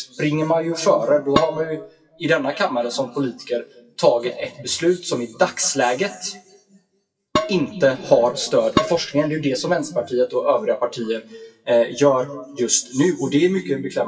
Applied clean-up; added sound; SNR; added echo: classical method WPE with log-MMSE.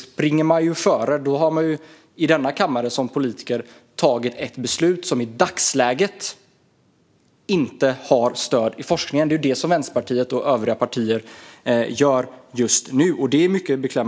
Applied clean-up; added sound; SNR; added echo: none; none; none; none.